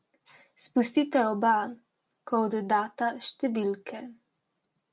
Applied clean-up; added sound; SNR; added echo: none; none; none; none.